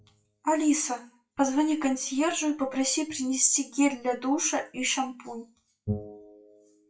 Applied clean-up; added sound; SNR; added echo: classical method WPE with log-MMSE.